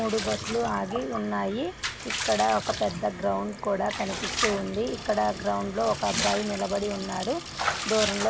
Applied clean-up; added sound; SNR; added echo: none; Bathtub (filling or washing) / Water / Liquid + Sink (filling or washing) / Water tap, faucet; 5 dB; none.